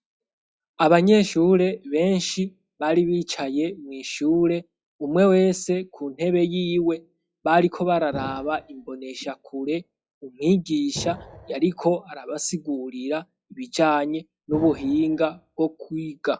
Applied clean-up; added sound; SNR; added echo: classical method log-MMSE.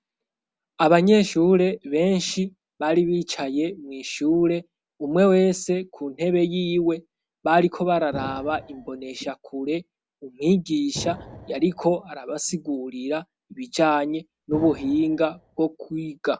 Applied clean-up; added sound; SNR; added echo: none; Explosion; 17 dB; none.